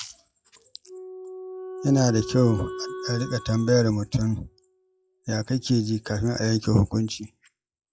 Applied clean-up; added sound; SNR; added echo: classical method log-MMSE.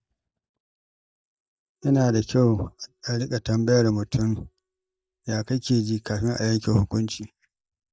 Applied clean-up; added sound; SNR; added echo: neural mask model DeepFilterNet 3.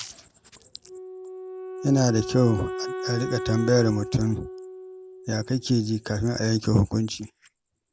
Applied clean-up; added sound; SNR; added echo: none; Wind instrument, woodwind instrument; 11 dB; none.